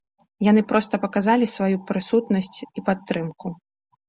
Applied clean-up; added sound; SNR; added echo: none; none; none; none.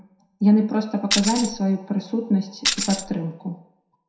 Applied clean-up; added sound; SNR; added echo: none; Tambourine; 2 dB; reverberation time 0.6 s.